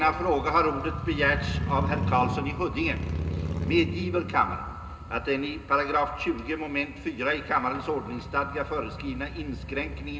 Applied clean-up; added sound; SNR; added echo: none; Motorcycle; 6 dB; reverberation time 0.2 s.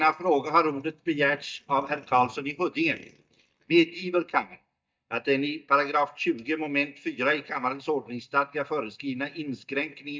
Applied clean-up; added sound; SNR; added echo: neural mask model DeepFilterNet 3.